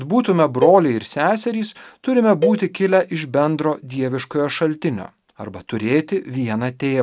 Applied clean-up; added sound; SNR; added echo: neural mask model RNNoise.